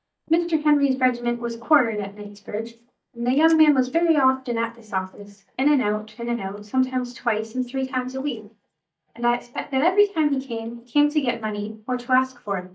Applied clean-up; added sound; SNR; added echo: neural mask model DeepFilterNet 3.